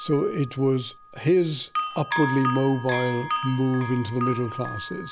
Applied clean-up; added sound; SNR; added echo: none; Bell; 7 dB; none.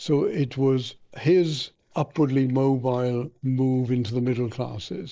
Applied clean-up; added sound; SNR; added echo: neural mask model Resemble Enhance denoiser.